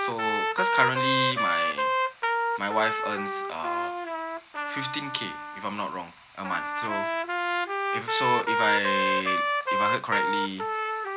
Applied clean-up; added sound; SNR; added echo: none; Trumpet; -4 dB; none.